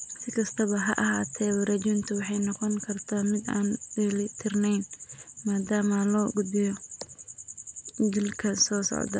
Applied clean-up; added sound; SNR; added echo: none; none; none; none.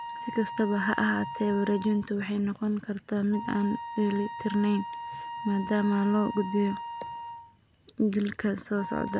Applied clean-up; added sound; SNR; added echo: none; Wind instrument, woodwind instrument; 11 dB; none.